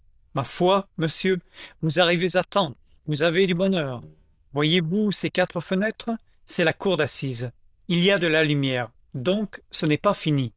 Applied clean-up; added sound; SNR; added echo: neural diffusion model UNIVERSE++.